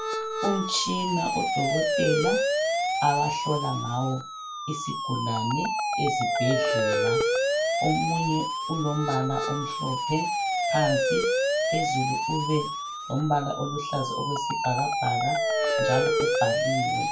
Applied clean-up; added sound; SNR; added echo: none; Siren; -3 dB; reverberation time 0.3 s.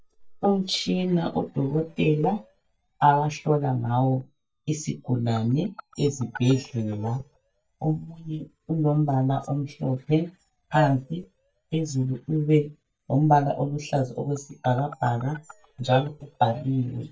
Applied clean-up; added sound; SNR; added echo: neural mask model DeepFilterNet 3.